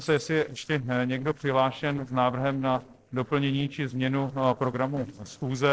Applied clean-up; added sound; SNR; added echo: neural separator model SepFormer DNS4.